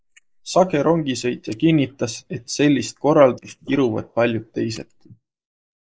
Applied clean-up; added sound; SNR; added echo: neural mask model Resemble Enhance denoiser.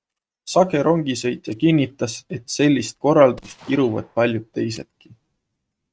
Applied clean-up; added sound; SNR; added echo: neural mask model RNNoise.